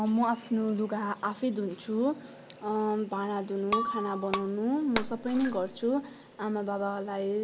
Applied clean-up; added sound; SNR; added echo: none; Shatter; 7 dB; none.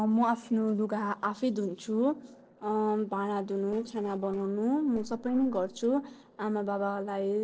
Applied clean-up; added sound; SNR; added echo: neural separator model SepFormer DNS4.